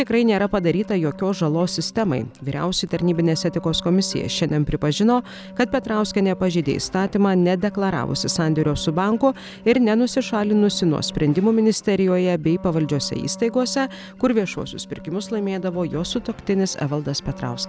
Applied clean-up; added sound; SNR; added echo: none; Wind instrument, woodwind instrument; 18 dB; none.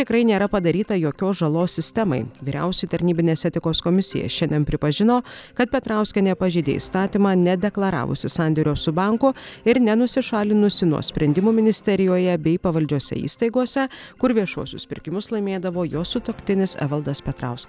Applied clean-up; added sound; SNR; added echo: none; none; none; none.